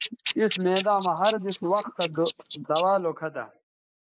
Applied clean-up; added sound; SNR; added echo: neural mask model Resemble Enhance denoiser.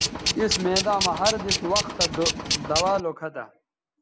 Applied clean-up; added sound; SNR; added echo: none; Tools; 0 dB; none.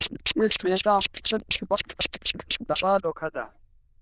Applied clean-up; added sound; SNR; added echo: neural diffusion model UNIVERSE++.